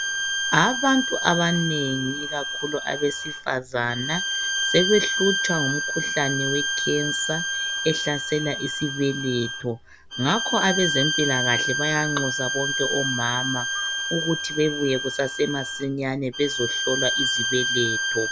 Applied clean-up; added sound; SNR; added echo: none; Bowed string instrument; 1 dB; none.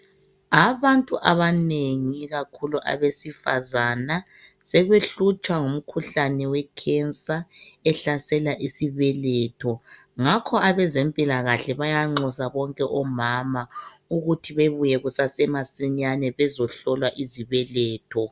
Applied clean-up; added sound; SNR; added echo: none; none; none; none.